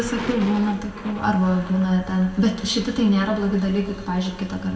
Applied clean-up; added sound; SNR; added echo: none; Thunder; 18 dB; reverberation time 1.1 s.